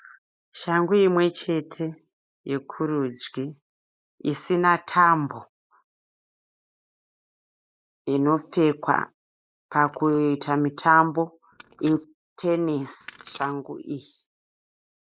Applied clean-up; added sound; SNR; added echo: neural mask model Resemble Enhance denoiser.